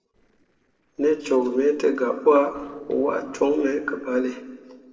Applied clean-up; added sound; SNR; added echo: neural separator model SepFormer DNS4.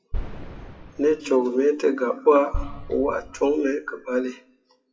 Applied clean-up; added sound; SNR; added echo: classical method WPE with log-MMSE.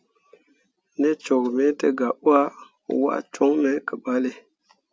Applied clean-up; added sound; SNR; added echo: none; none; none; none.